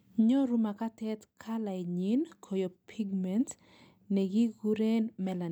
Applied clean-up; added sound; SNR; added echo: none; none; none; none.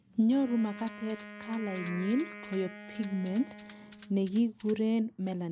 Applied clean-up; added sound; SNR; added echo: none; Rattle (instrument) + Wind instrument, woodwind instrument; 13 dB; none.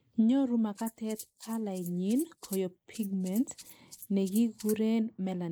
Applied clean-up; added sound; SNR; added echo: neural mask model Resemble Enhance denoiser.